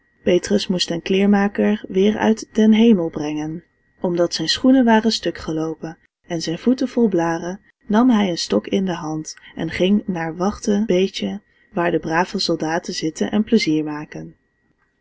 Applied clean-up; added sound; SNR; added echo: none; none; none; none.